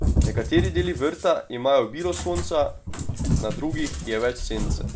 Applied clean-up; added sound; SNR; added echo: none; Cat; 1 dB; none.